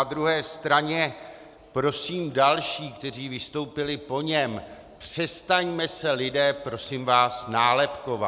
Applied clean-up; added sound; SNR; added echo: none; none; none; none.